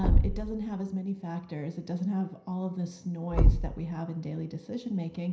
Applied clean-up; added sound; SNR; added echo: none; Thump, thud; -4 dB; reverberation time 0.5 s.